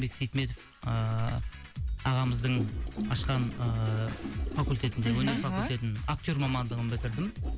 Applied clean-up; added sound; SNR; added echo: none; Gurgling; 11 dB; none.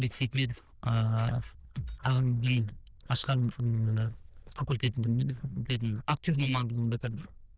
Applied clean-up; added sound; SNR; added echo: neural diffusion model UNIVERSE++.